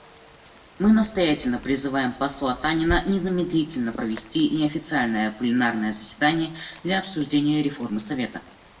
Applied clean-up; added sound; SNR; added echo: none; Rain; 17 dB; reverberation time 0.5 s.